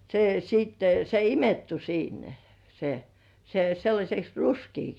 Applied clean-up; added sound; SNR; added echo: none; none; none; none.